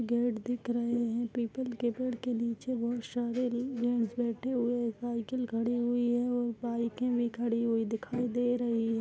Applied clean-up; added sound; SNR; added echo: none; none; none; none.